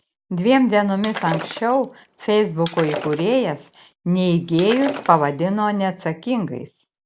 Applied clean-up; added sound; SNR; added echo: none; Shatter; 12 dB; none.